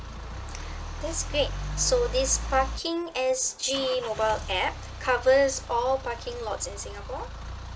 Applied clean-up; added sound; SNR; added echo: none; Idling / Engine starting / Accelerating, revving, vroom / Car; 8 dB; none.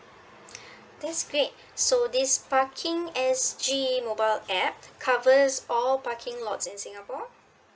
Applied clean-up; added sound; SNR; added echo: none; none; none; none.